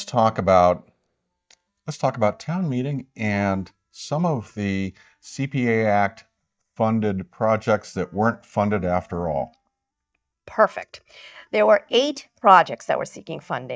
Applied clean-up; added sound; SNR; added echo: neural mask model DeepFilterNet 3.